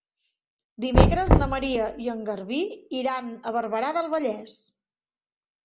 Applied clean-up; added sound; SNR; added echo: none; Knock; -4 dB; none.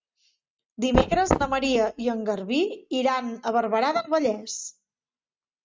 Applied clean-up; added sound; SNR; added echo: neural mask model RNNoise.